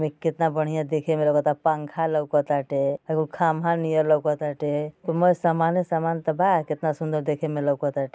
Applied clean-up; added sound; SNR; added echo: none; none; none; none.